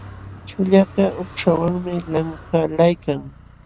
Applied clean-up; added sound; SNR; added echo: none; Car; 19 dB; none.